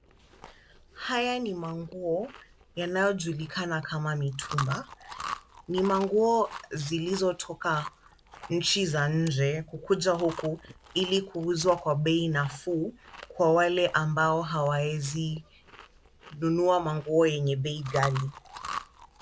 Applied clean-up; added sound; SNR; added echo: none; Chewing, mastication; 16 dB; none.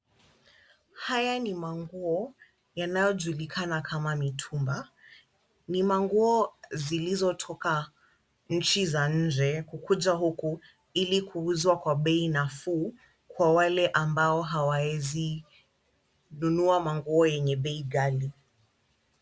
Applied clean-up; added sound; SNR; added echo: none; none; none; none.